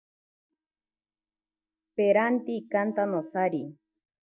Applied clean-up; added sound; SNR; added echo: neural mask model DeepFilterNet 3.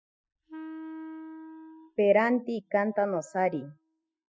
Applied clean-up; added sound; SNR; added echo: classical method spectral subtraction.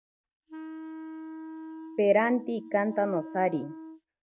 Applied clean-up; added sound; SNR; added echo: neural mask model RNNoise.